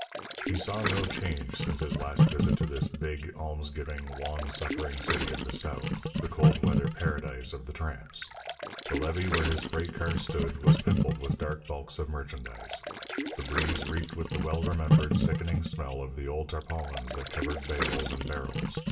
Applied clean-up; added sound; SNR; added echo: none; Gurgling; -3 dB; reverberation time 0.8 s.